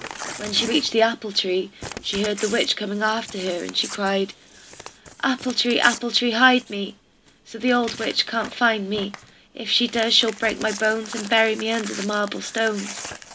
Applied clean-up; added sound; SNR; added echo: none; Crumpling, crinkling / Tearing; 14 dB; none.